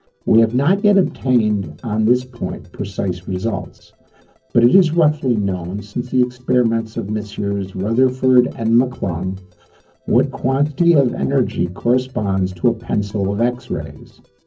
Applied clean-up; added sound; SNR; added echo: neural separator model SepFormer DNS4.